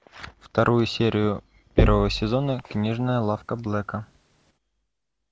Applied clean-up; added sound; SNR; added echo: none; Knock; 3 dB; none.